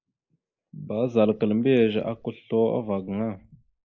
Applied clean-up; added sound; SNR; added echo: neural mask model Resemble Enhance denoiser.